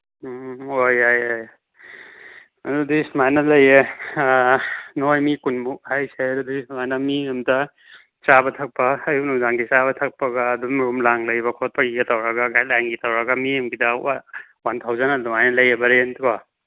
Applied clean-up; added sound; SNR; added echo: none; none; none; none.